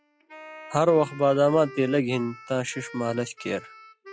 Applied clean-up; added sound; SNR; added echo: classical method log-MMSE.